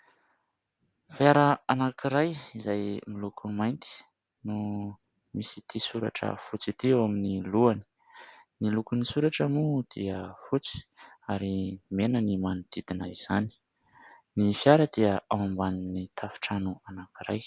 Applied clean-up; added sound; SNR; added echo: none; none; none; none.